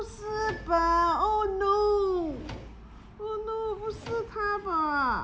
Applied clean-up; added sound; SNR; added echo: none; Drawer open or close; 19 dB; none.